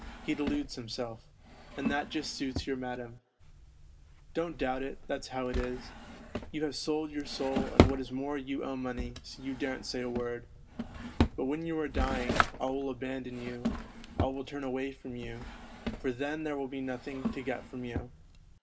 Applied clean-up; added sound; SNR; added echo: none; Drawer open or close; 0 dB; none.